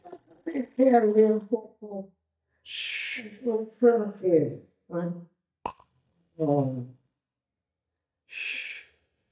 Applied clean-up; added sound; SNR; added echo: neural mask model DeepFilterNet 3.